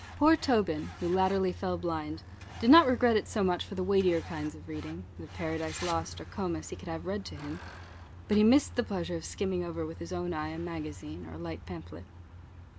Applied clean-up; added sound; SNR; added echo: none; Truck; 16 dB; none.